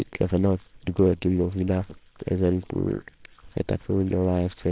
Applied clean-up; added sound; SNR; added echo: neural separator model SepFormer WHAMR!.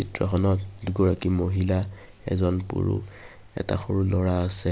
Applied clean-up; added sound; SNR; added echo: none; none; none; none.